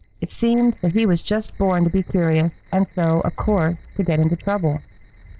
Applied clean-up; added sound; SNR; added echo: neural separator model SepFormer DNS4.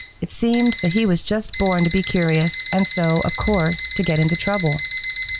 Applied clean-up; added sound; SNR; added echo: none; Alarm; 9 dB; none.